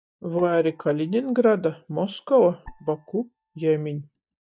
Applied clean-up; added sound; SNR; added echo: neural mask model DeepFilterNet 3.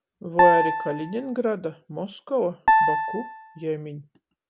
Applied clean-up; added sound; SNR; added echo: none; Piano; -4 dB; none.